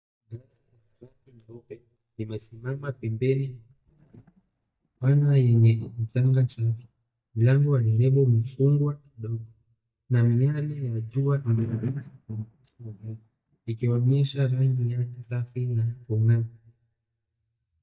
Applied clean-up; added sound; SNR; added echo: neural mask model DeepFilterNet 3.